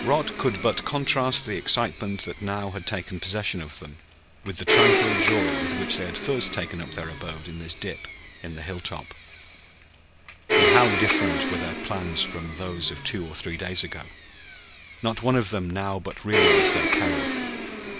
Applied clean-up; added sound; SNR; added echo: none; Domestic sounds, home sounds; 0 dB; none.